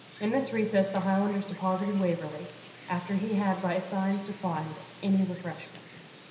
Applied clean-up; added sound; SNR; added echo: none; Wind; 18 dB; reverberation time 0.9 s.